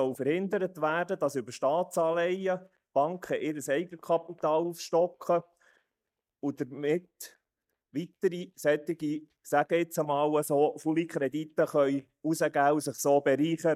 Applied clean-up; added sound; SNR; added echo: neural mask model DeepFilterNet 3.